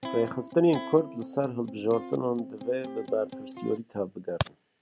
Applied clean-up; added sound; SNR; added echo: none; Electric guitar; 11 dB; none.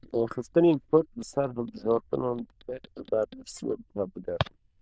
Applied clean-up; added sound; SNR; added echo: neural diffusion model UNIVERSE++.